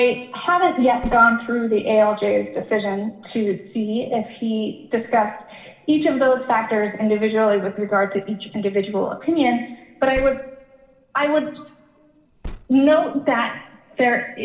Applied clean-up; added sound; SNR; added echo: neural separator model SepFormer DNS4.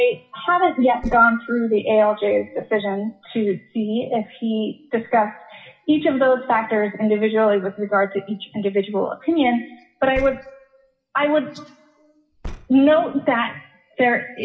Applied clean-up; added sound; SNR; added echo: classical method WPE with log-MMSE.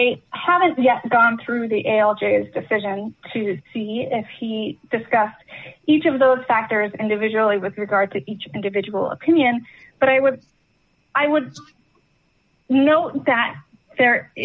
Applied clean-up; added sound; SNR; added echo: none; none; none; none.